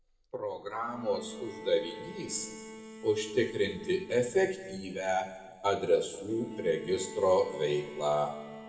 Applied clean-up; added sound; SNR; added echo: none; Bowed string instrument; 16 dB; reverberation time 1.9 s.